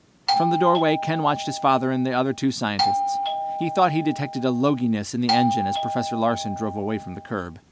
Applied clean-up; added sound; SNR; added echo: none; Doorbell; 3 dB; none.